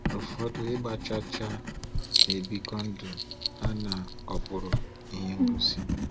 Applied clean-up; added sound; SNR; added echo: none; Writing; -4 dB; none.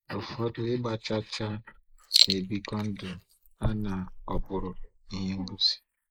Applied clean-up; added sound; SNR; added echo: neural mask model Resemble Enhance denoiser.